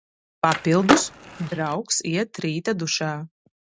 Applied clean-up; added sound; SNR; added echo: none; Skateboard; 2 dB; none.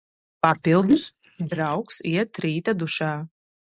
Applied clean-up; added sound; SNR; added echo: neural mask model Resemble Enhance denoiser.